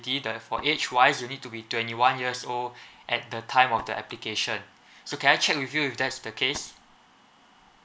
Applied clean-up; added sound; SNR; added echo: none; Tap; 17 dB; none.